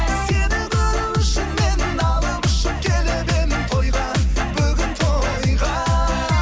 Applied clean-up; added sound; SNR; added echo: none; none; none; none.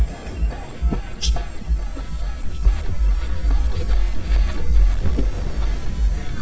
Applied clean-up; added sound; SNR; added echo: neural mask model DeepFilterNet 3.